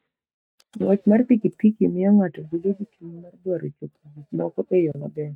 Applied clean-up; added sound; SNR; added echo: neural mask model DeepFilterNet 3.